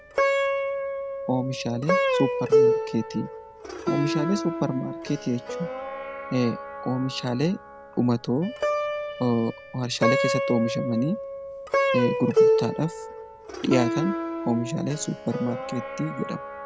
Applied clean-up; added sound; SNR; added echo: none; Plucked string instrument; -1 dB; none.